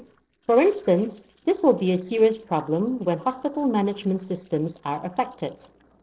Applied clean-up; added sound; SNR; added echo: neural separator model SepFormer DNS4.